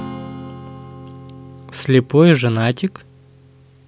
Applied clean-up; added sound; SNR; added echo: none; Strum; 16 dB; none.